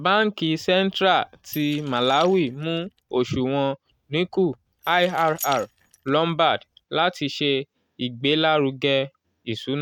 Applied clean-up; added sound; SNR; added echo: neural mask model RNNoise.